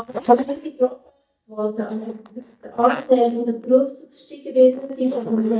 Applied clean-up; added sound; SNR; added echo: neural mask model DeepFilterNet 3.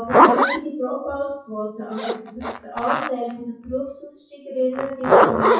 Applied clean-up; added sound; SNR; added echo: classical method WPE with log-MMSE.